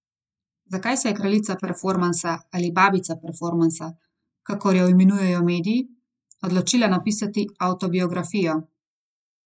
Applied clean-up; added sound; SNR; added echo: neural mask model Resemble Enhance denoiser.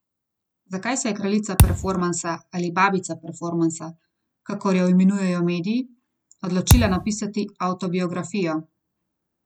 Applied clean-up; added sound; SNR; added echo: none; Thump, thud; -4 dB; none.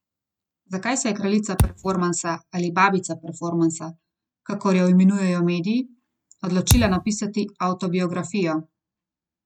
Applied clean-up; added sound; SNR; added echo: neural mask model RNNoise.